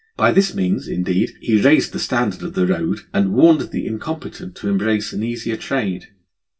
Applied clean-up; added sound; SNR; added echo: none; none; none; reverberation time 0.2 s.